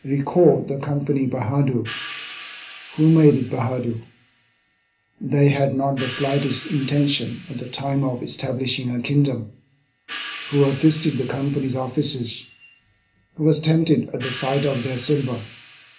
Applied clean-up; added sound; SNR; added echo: none; Crash cymbal / Hi-hat; 18 dB; reverberation time 0.3 s.